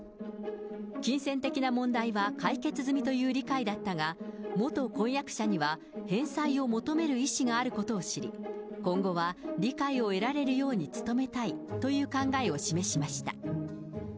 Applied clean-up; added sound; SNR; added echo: none; none; none; none.